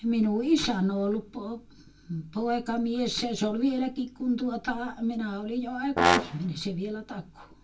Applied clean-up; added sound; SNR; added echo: none; Brass instrument; -2 dB; reverberation time 0.1 s.